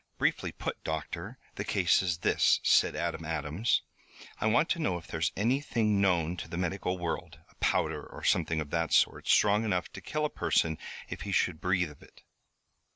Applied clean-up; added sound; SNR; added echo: none; none; none; none.